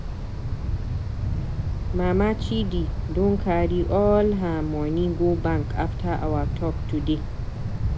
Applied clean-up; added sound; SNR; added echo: none; Wind; 1 dB; none.